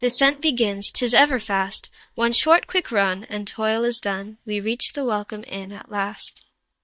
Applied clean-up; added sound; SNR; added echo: neural mask model DeepFilterNet 3.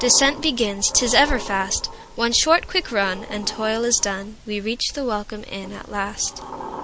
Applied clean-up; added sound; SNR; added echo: none; Sliding door; 15 dB; none.